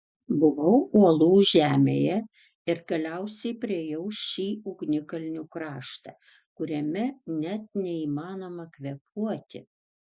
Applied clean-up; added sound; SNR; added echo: none; none; none; none.